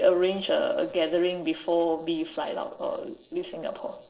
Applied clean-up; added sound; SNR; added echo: neural separator model SepFormer DNS4.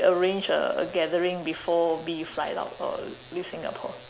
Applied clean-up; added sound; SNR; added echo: none; none; none; none.